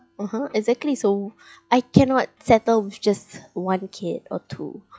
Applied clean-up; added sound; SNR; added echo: classical method log-MMSE.